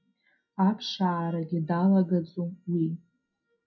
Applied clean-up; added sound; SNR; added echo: classical method WPE with log-MMSE.